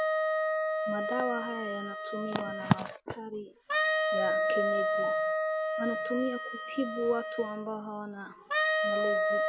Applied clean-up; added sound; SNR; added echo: none; Wind instrument, woodwind instrument; -4 dB; none.